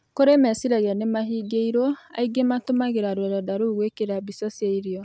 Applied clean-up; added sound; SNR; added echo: none; none; none; none.